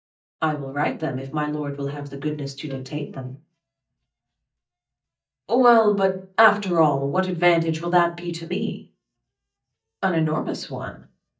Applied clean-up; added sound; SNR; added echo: neural mask model DeepFilterNet 3.